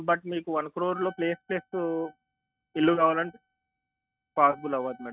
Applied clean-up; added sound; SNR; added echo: neural mask model RNNoise.